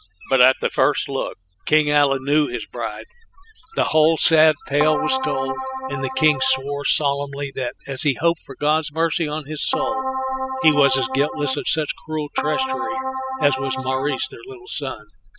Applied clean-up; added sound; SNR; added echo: classical method spectral subtraction.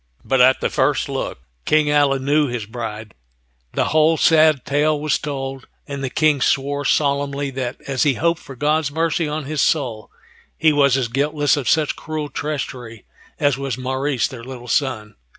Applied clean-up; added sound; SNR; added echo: none; none; none; none.